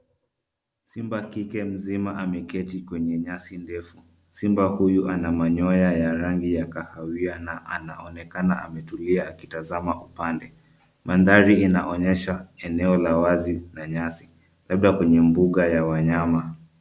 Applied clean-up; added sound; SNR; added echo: none; none; none; none.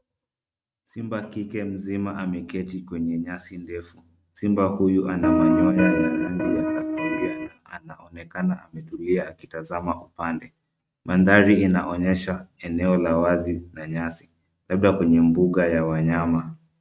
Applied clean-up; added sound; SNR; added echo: neural mask model RNNoise.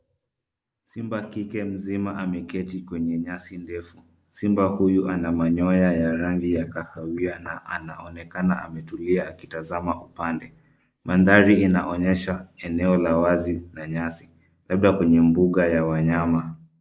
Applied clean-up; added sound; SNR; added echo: neural mask model Resemble Enhance denoiser.